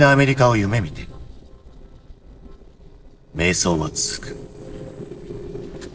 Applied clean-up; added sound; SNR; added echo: neural separator model SepFormer DNS4.